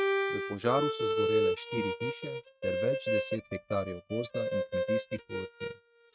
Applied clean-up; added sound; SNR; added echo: neural mask model RNNoise.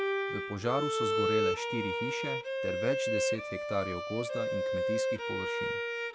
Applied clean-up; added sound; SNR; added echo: none; Bowed string instrument; -5 dB; none.